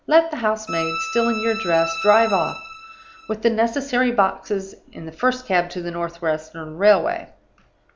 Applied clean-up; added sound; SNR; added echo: none; Bowed string instrument; 7 dB; none.